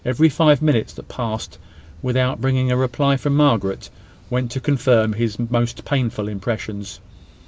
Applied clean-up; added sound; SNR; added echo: none; none; none; none.